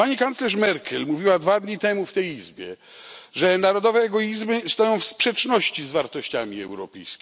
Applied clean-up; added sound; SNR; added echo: none; none; none; none.